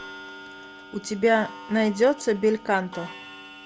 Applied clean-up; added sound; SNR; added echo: none; Clock; 16 dB; none.